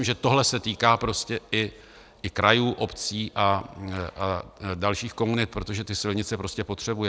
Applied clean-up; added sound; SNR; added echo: none; none; none; none.